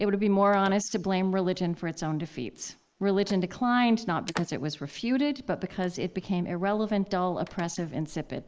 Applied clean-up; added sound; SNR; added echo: neural mask model Resemble Enhance denoiser.